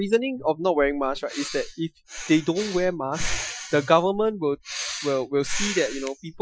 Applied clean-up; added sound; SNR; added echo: classical method Wiener filter.